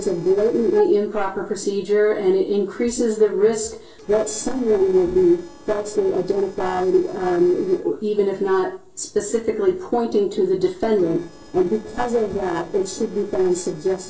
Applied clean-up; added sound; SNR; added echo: neural separator model SepFormer DNS4.